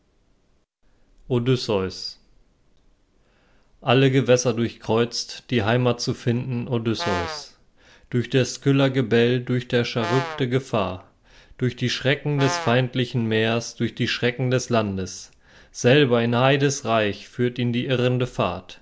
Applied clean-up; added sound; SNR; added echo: none; Brass instrument; 8 dB; none.